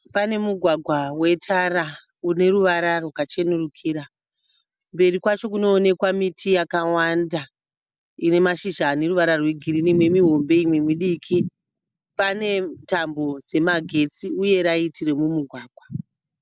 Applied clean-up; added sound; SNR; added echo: none; none; none; none.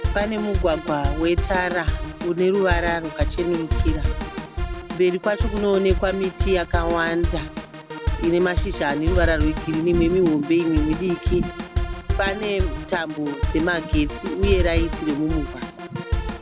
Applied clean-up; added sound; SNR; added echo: none; Drum kit; 2 dB; none.